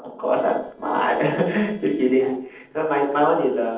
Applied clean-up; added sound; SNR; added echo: neural separator model SepFormer DNS4.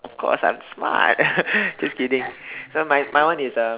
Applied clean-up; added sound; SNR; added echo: none; none; none; none.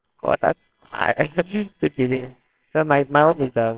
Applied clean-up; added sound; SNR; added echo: neural separator model SepFormer WHAMR!.